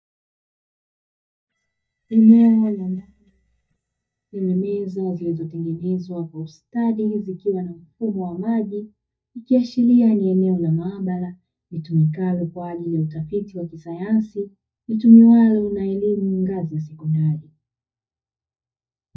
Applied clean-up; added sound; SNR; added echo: neural mask model DeepFilterNet 3.